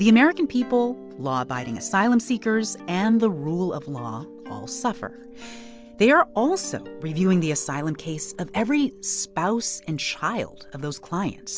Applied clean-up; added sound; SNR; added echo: none; none; none; none.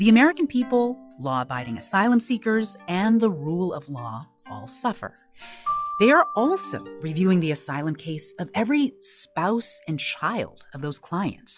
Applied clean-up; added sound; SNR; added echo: classical method log-MMSE.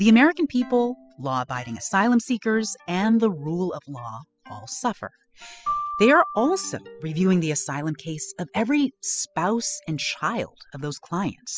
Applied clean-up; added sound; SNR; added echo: classical method spectral subtraction.